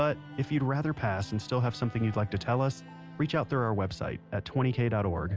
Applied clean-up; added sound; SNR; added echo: none; none; none; none.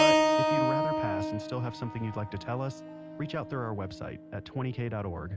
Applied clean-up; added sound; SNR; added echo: none; Keyboard (musical); -4 dB; none.